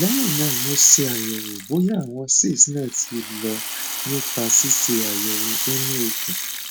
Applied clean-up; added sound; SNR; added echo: none; Rattle (instrument); 4 dB; none.